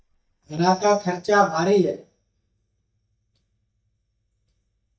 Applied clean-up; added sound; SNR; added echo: neural mask model DeepFilterNet 3.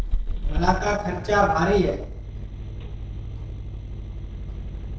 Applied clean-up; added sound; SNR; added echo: neural separator model SepFormer DNS4.